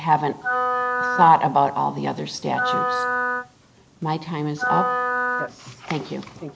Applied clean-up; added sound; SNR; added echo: none; Wind instrument, woodwind instrument; 2 dB; none.